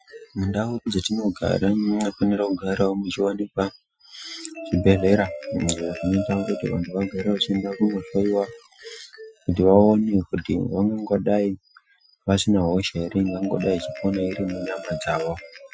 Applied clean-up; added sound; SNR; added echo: classical method Wiener filter.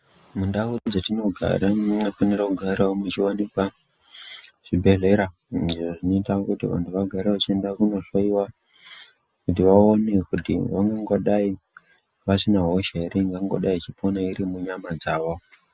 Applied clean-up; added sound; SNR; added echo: none; none; none; none.